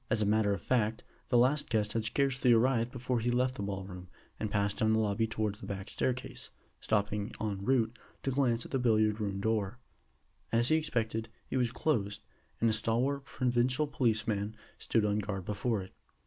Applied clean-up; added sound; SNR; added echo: none; none; none; none.